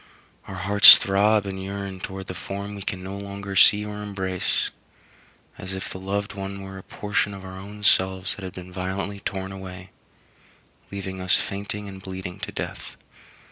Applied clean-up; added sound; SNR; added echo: none; none; none; none.